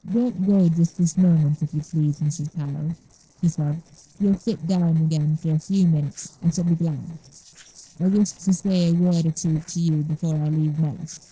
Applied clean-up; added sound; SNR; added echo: neural separator model SepFormer DNS4.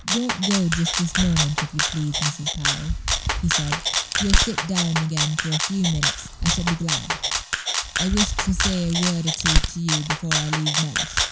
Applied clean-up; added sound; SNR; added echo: none; Rattle (instrument) + Crack; -2 dB; none.